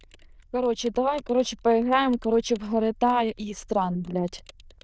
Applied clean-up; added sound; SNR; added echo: neural diffusion model UNIVERSE++.